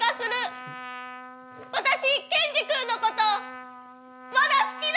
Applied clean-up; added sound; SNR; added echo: none; Trumpet; 15 dB; none.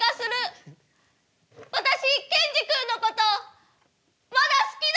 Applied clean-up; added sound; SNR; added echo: none; none; none; none.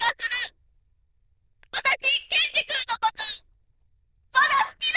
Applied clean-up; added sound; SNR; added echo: neural diffusion model UNIVERSE++.